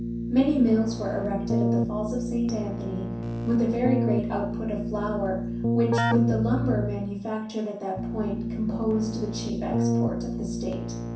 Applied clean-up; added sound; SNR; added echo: none; Keyboard (musical); 0 dB; reverberation time 0.6 s.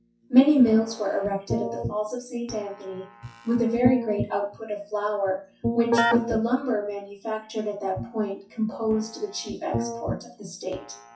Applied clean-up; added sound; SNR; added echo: classical method WPE with log-MMSE.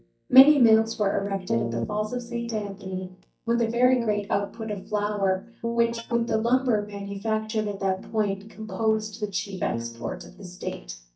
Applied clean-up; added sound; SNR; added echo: neural mask model DeepFilterNet 3.